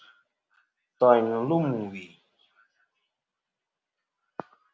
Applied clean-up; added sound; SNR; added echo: none; none; none; none.